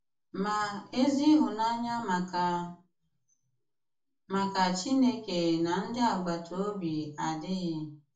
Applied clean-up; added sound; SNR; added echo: none; none; none; reverberation time 0.3 s.